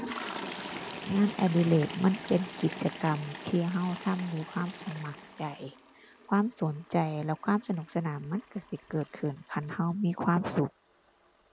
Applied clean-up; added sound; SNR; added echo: none; Toilet flush; 13 dB; none.